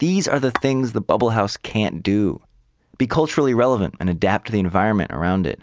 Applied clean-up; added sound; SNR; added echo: none; Tap / Glass; 14 dB; none.